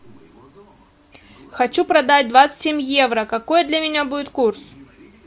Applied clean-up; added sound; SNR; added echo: none; none; none; none.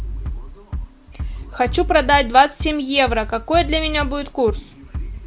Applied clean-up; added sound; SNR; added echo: none; Bass drum; 8 dB; none.